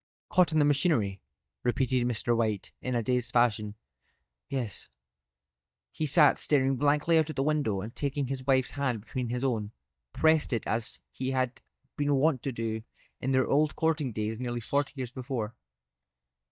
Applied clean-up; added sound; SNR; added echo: neural mask model DeepFilterNet 3.